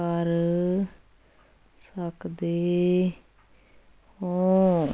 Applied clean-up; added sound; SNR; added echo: none; none; none; none.